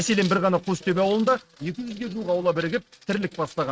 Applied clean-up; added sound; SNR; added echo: neural mask model RNNoise.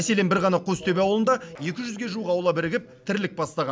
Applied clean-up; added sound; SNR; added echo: none; none; none; none.